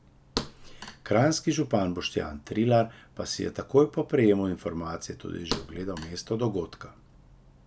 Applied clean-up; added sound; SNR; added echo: none; Thump, thud; 11 dB; none.